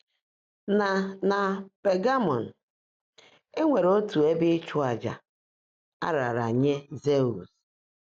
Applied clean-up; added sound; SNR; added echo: none; none; none; none.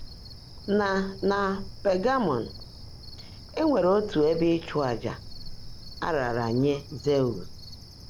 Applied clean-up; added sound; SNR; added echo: none; Cricket; 13 dB; none.